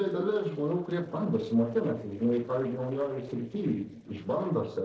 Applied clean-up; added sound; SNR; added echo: neural separator model SepFormer DNS4.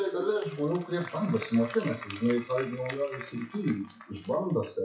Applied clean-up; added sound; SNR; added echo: classical method WPE with log-MMSE.